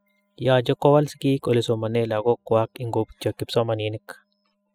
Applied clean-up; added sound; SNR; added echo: classical method spectral subtraction.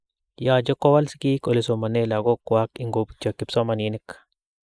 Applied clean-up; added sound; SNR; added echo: neural mask model Resemble Enhance denoiser.